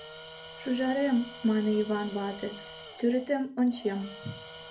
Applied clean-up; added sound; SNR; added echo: none; Tools; 16 dB; reverberation time 0.3 s.